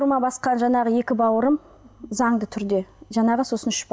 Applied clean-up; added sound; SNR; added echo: none; none; none; none.